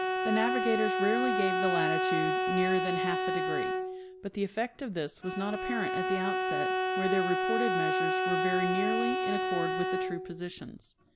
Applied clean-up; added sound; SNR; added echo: none; Bowed string instrument; -3 dB; none.